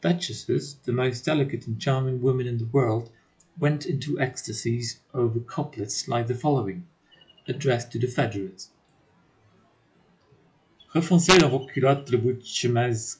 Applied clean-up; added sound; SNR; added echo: classical method log-MMSE.